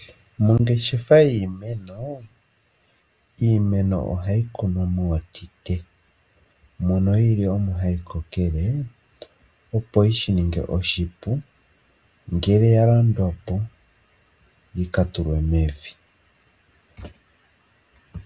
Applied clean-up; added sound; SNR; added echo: none; none; none; none.